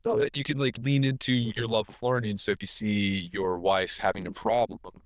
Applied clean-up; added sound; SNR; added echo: neural diffusion model UNIVERSE++.